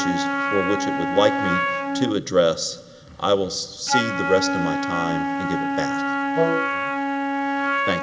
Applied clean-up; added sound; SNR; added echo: none; Wind instrument, woodwind instrument + Wind instrument, woodwind instrument; -1 dB; none.